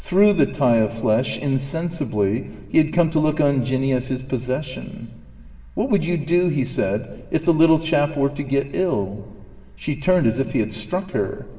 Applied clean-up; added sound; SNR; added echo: none; none; none; reverberation time 1.6 s.